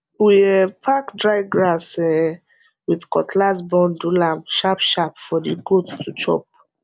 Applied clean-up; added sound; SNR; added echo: none; none; none; none.